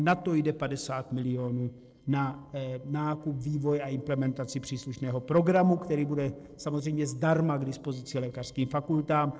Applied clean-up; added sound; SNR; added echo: neural separator model SepFormer DNS4.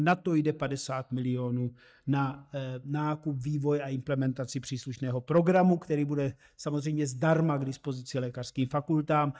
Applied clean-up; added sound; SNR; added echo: neural mask model DeepFilterNet 3.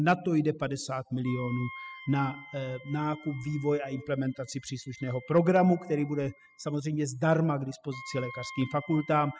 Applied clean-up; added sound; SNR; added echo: classical method spectral subtraction.